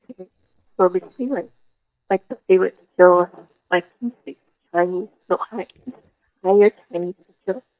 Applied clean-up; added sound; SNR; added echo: neural mask model DeepFilterNet 3.